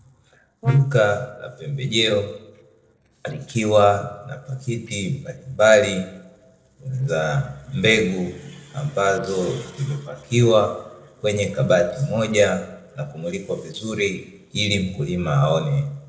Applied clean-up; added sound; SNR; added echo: neural separator model SepFormer DNS4.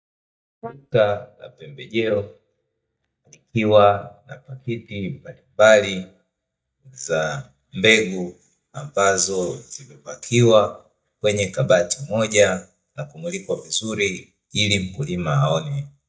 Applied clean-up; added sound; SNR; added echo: neural mask model DeepFilterNet 3.